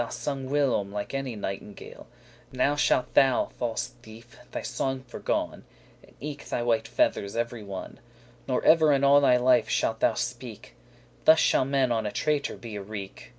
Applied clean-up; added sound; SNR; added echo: none; none; none; none.